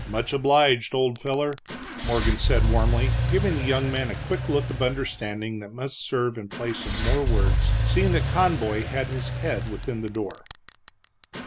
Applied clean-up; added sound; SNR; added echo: none; Engine / Car + Bell; -2 dB; none.